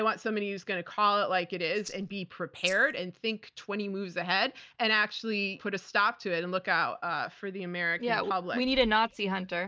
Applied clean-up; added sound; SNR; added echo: neural mask model Resemble Enhance denoiser.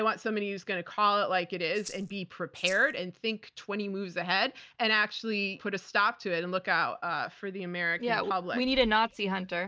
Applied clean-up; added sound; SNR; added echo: none; Rattle (instrument); 16 dB; none.